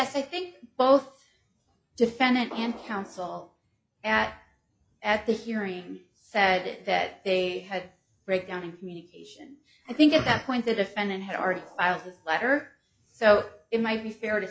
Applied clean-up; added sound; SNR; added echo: classical method log-MMSE.